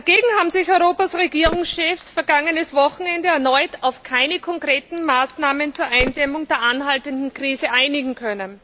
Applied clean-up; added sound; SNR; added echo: none; Crack; 17 dB; none.